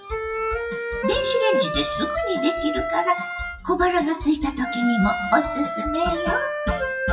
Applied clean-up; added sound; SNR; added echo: classical method WPE with log-MMSE.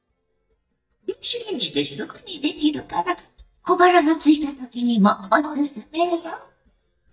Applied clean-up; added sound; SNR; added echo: neural mask model DeepFilterNet 3.